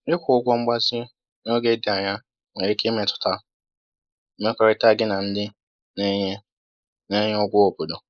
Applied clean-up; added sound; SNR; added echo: neural mask model Resemble Enhance denoiser.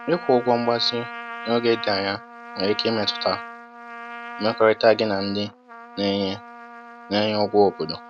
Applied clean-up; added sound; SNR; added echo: none; Trumpet; 14 dB; none.